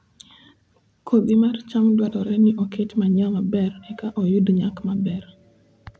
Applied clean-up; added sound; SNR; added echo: none; none; none; none.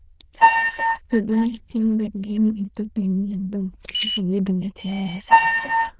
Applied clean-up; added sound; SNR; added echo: neural diffusion model UNIVERSE++.